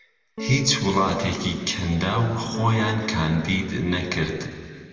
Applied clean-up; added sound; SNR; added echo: none; Electric guitar / Strum; 10 dB; reverberation time 2.2 s.